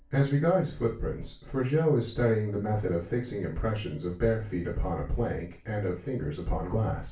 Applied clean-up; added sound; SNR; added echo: none; none; none; reverberation time 0.3 s.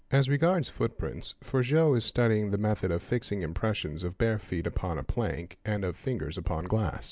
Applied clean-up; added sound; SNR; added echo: none; none; none; none.